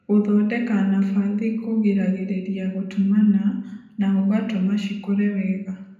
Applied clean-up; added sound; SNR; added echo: none; none; none; reverberation time 0.7 s.